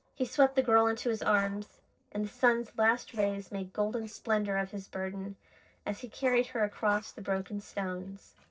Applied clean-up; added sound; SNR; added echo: neural separator model SepFormer DNS4.